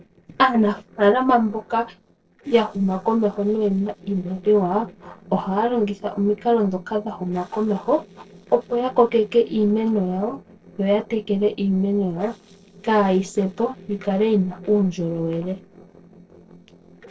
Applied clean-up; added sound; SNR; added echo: neural separator model SepFormer DNS4.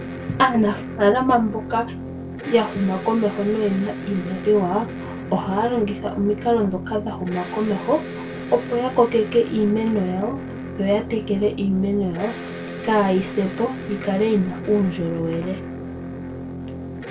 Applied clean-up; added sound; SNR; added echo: none; Electric guitar; 9 dB; reverberation time 0.2 s.